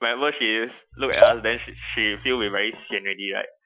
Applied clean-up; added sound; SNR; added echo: classical method Wiener filter.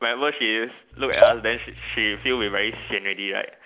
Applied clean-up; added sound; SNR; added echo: none; Liquid; -1 dB; none.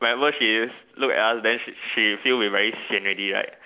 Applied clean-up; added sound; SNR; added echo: none; none; none; none.